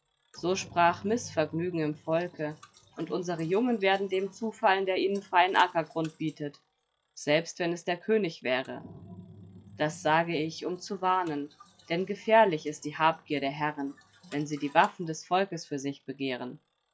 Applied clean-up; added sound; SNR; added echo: classical method log-MMSE.